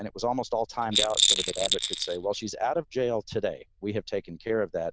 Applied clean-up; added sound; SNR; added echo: neural diffusion model UNIVERSE++.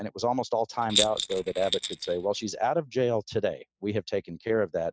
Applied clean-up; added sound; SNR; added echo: neural mask model RNNoise.